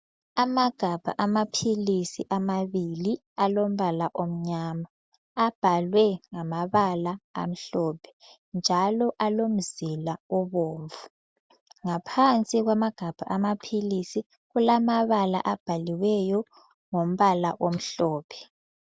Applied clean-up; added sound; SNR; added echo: none; none; none; none.